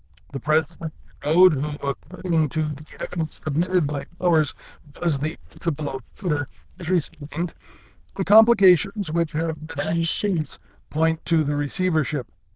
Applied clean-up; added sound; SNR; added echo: neural diffusion model UNIVERSE++.